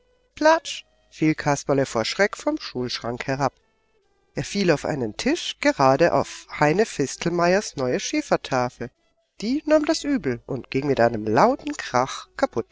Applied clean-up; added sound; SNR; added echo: neural separator model SepFormer DNS4.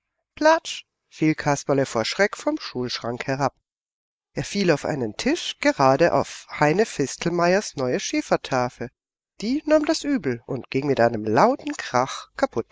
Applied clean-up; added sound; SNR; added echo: neural mask model Resemble Enhance denoiser.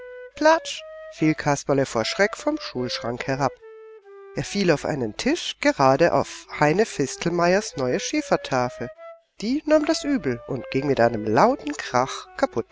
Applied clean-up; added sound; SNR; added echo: none; Wind instrument, woodwind instrument; 19 dB; none.